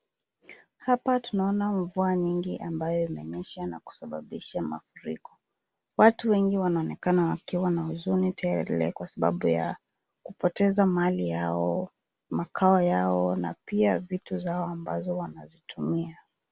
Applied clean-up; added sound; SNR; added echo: none; none; none; none.